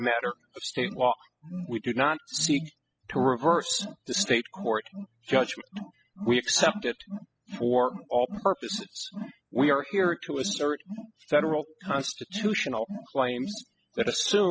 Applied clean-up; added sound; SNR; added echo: classical method spectral subtraction.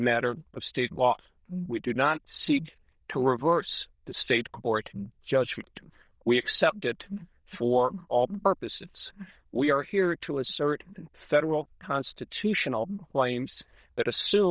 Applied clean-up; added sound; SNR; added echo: neural diffusion model UNIVERSE++.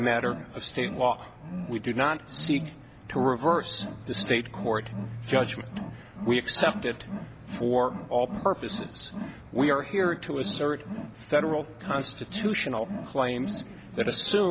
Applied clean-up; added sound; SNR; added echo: none; Wild animals; 10 dB; none.